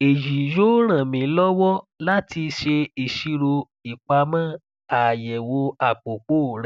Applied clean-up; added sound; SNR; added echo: none; none; none; none.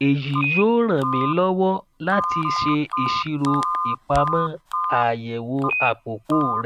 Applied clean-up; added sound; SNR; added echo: none; Telephone; 4 dB; none.